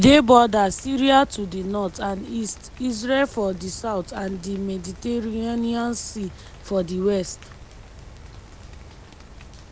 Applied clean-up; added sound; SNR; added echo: none; Rain; 19 dB; none.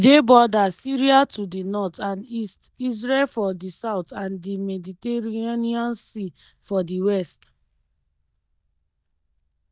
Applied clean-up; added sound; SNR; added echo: neural mask model DeepFilterNet 3.